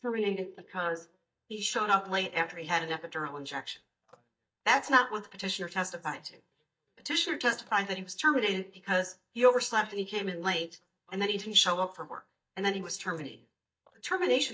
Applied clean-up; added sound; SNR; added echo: neural mask model DeepFilterNet 3.